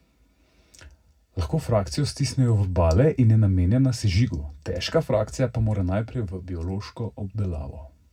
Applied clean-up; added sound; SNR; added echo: none; none; none; reverberation time 0.4 s.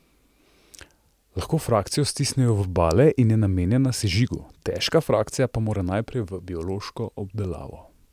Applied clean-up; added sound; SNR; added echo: none; none; none; none.